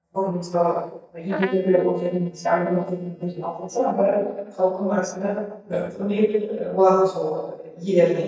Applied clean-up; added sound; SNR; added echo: neural mask model DeepFilterNet 3.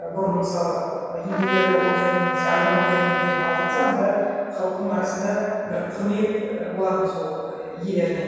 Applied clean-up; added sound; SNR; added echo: none; Trumpet; 1 dB; reverberation time 2.2 s.